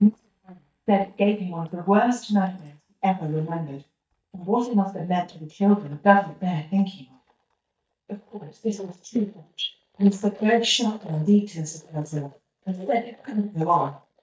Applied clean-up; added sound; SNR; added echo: neural mask model DeepFilterNet 3.